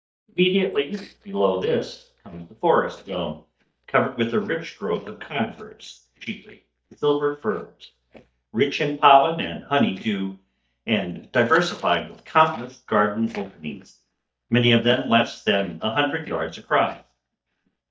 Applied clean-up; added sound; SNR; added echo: neural mask model DeepFilterNet 3.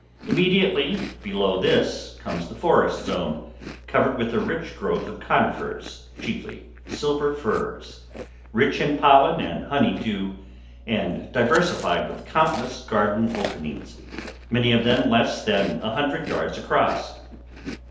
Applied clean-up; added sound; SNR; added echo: none; Chewing, mastication; 15 dB; reverberation time 2.2 s.